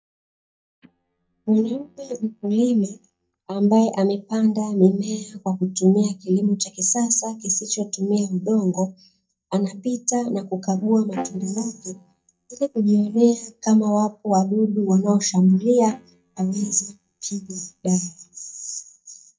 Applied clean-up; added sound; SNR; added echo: neural mask model DeepFilterNet 3.